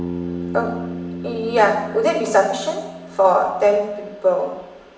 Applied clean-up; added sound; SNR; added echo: none; Bass guitar; 11 dB; reverberation time 0.9 s.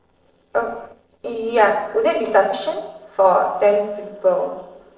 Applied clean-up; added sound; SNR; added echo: neural separator model SepFormer DNS4.